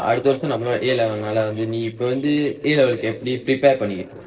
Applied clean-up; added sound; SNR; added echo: neural separator model SepFormer DNS4.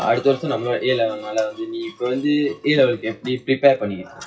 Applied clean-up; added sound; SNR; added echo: classical method WPE with log-MMSE.